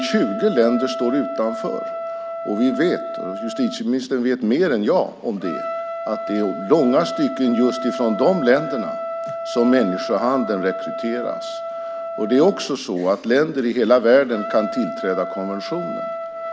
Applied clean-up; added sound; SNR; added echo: none; Trumpet; 8 dB; none.